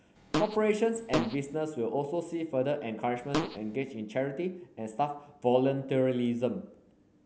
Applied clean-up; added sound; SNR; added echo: none; Fart; 4 dB; none.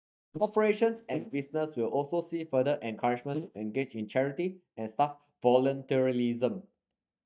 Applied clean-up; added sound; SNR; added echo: neural mask model DeepFilterNet 3.